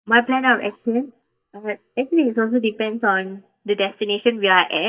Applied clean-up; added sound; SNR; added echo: neural mask model DeepFilterNet 3.